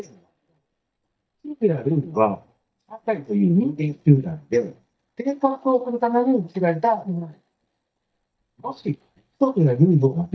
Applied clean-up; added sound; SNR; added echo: neural mask model DeepFilterNet 3.